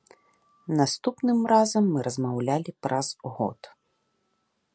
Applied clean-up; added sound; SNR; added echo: none; none; none; none.